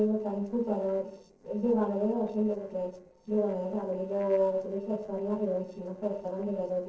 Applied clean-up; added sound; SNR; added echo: neural separator model SepFormer DNS4.